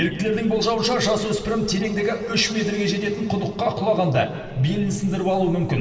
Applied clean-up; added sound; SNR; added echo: none; none; none; reverberation time 2.1 s.